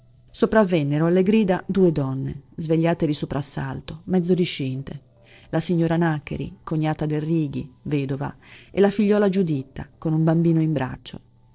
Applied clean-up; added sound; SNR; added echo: neural separator model SepFormer DNS4.